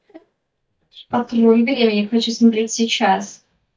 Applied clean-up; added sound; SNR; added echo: neural mask model DeepFilterNet 3.